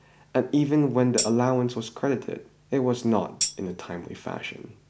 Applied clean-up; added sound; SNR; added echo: none; Tambourine; 7 dB; none.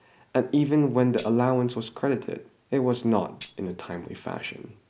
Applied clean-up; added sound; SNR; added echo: neural mask model Resemble Enhance denoiser.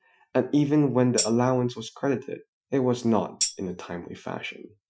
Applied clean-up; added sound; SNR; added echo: classical method Wiener filter.